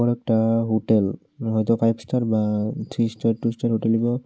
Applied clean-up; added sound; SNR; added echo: none; none; none; none.